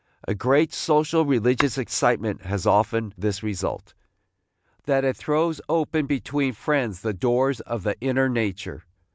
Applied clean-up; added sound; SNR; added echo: none; Tap / Hammer; 13 dB; none.